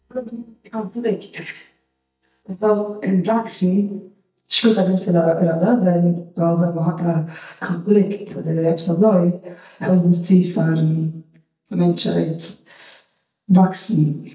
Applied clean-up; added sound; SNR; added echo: neural mask model DeepFilterNet 3.